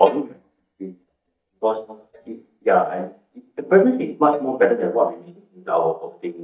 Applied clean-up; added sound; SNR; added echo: neural mask model DeepFilterNet 3.